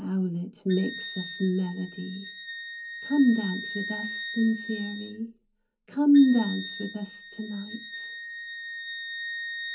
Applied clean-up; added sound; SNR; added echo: none; Wind instrument, woodwind instrument; 10 dB; reverberation time 0.4 s.